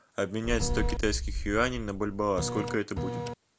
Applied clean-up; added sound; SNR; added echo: none; Boom + Printer; 1 dB; none.